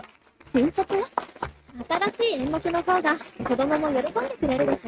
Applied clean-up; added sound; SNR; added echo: neural mask model RNNoise.